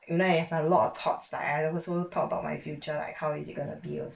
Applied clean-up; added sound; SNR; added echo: neural mask model Resemble Enhance denoiser.